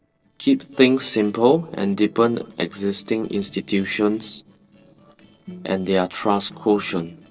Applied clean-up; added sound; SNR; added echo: neural separator model SepFormer DNS4.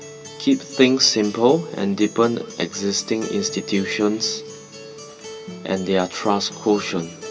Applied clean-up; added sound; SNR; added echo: none; Acoustic guitar; 14 dB; reverberation time 2.7 s.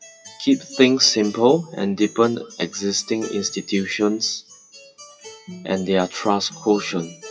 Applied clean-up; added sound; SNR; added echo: classical method WPE with log-MMSE.